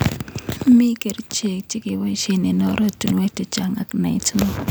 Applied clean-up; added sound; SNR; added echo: none; none; none; none.